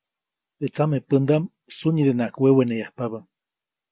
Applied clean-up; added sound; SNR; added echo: none; none; none; none.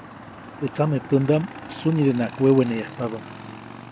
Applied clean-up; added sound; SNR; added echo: none; Motorcycle / Engine; 15 dB; none.